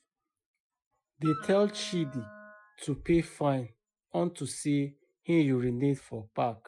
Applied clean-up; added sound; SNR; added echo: classical method Wiener filter.